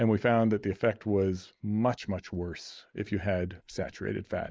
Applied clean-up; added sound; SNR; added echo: neural mask model Resemble Enhance denoiser.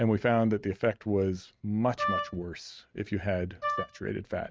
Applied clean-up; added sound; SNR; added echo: neural mask model RNNoise.